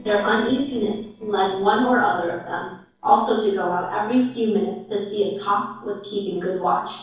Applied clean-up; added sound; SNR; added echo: neural separator model SepFormer DNS4.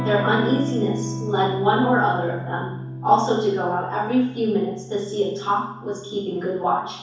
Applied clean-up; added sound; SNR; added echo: none; Electric guitar / Strum; 9 dB; reverberation time 0.7 s.